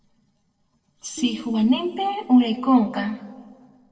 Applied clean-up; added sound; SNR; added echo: neural separator model SepFormer DNS4.